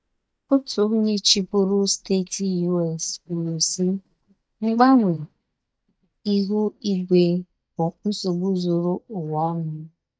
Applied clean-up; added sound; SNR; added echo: neural mask model DeepFilterNet 3.